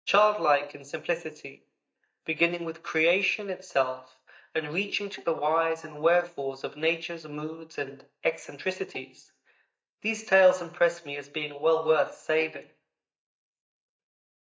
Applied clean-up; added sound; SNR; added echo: neural mask model DeepFilterNet 3.